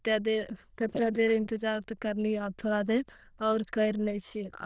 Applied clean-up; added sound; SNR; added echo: neural diffusion model UNIVERSE++.